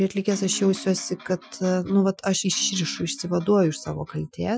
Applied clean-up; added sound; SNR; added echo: classical method Wiener filter.